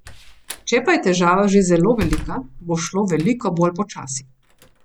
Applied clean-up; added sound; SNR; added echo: none; Slam; 14 dB; none.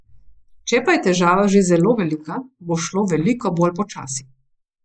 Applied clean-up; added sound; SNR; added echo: neural mask model Resemble Enhance denoiser.